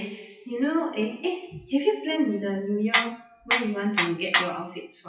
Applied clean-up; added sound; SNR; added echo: classical method WPE with log-MMSE.